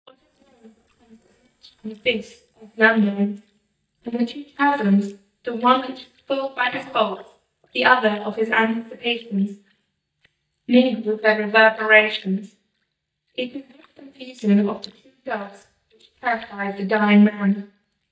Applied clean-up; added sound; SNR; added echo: neural mask model DeepFilterNet 3.